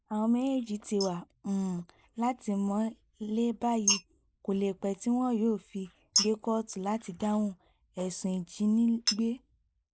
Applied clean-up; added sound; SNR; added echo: neural mask model Resemble Enhance denoiser.